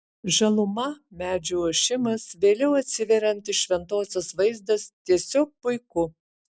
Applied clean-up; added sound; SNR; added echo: none; none; none; none.